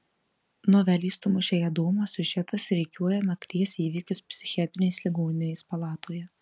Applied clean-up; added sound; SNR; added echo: none; none; none; none.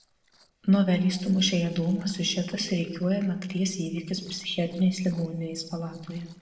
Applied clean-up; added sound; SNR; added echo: neural separator model SepFormer DNS4.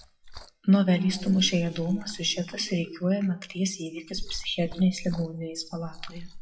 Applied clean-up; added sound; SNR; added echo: classical method WPE with log-MMSE.